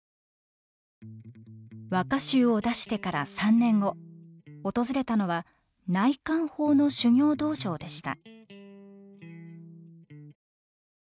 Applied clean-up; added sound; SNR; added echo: none; Electric guitar; 18 dB; none.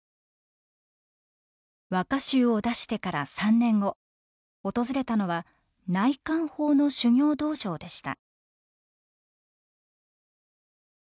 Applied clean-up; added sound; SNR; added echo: none; none; none; none.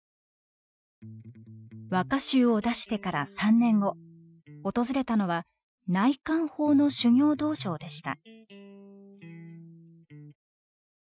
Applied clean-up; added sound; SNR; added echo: classical method Wiener filter.